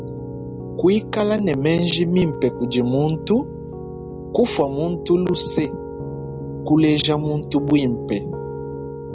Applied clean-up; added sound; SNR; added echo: none; Piano; 9 dB; none.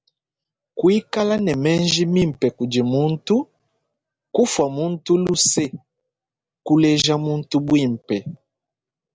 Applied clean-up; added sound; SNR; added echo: none; none; none; none.